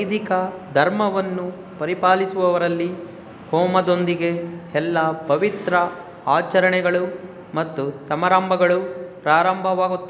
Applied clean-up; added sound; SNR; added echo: none; none; none; none.